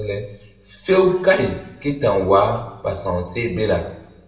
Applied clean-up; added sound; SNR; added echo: none; none; none; reverberation time 0.9 s.